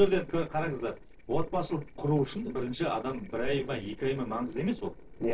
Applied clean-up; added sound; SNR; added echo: neural separator model SepFormer DNS4.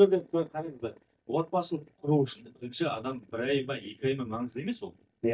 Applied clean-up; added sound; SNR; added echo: neural mask model DeepFilterNet 3.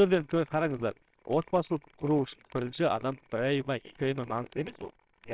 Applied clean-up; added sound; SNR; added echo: neural separator model SepFormer WHAMR!.